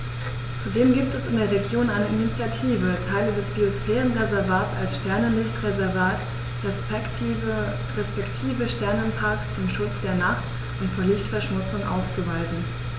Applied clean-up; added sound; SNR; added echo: none; none; none; none.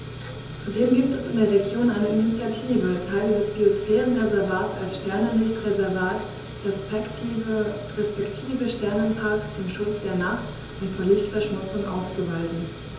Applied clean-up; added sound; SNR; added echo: none; none; none; reverberation time 1.2 s.